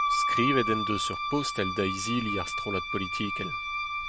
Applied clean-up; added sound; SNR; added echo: none; Wind instrument, woodwind instrument; -1 dB; none.